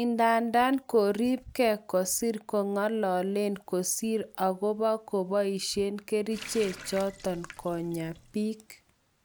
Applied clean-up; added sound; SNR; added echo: none; Water tap, faucet; 18 dB; none.